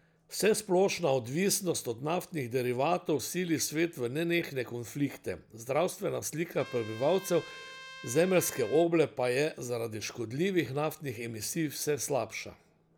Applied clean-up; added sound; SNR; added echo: none; Trumpet; 17 dB; none.